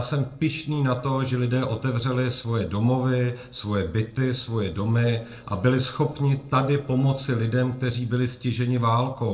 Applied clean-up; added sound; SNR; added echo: neural separator model SepFormer DNS4.